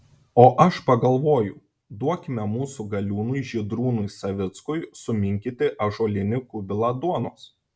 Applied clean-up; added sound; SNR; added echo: none; none; none; none.